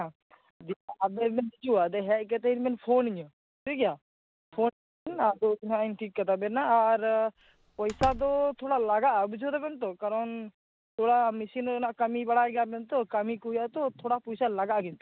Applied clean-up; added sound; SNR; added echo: none; Slam; 14 dB; none.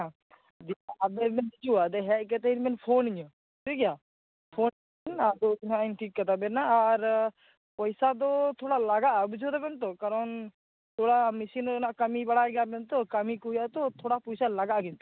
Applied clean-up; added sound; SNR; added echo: none; none; none; none.